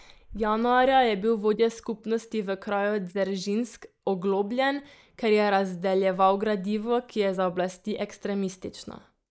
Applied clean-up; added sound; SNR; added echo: neural mask model Resemble Enhance denoiser.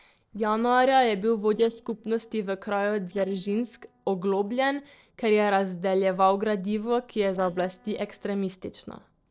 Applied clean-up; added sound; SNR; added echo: neural separator model SepFormer DNS4.